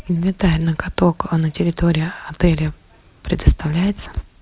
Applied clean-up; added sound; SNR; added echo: none; none; none; none.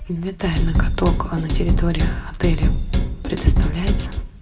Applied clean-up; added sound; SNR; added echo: none; Drum kit; -5 dB; reverberation time 1.4 s.